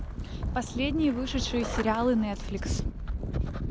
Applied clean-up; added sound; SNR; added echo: none; Skateboard; 16 dB; none.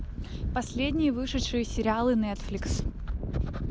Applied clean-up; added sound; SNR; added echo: none; none; none; none.